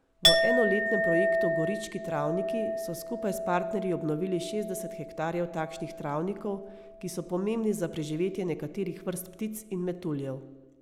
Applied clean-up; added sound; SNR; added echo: none; Chink, clink; 0 dB; none.